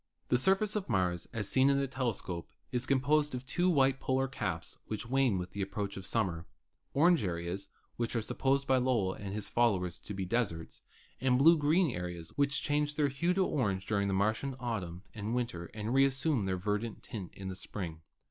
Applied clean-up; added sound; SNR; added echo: none; none; none; none.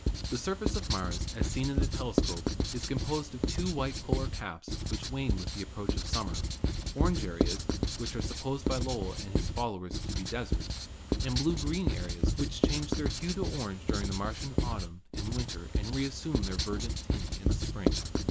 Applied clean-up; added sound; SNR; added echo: none; Writing; -4 dB; none.